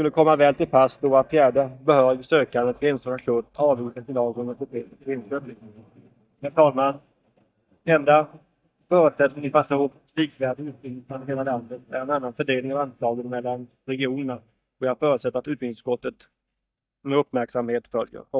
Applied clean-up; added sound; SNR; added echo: neural mask model DeepFilterNet 3.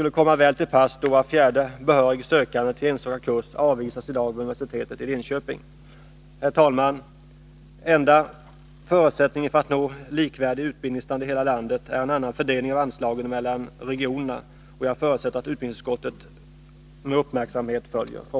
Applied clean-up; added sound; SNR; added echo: none; none; none; none.